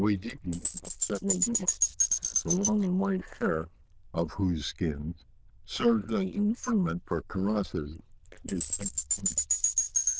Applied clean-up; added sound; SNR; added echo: neural diffusion model UNIVERSE++.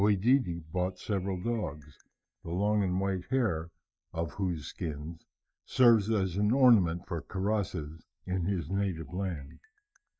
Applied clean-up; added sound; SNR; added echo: neural mask model DeepFilterNet 3.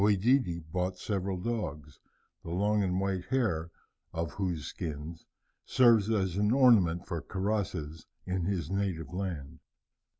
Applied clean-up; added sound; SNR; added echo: none; none; none; none.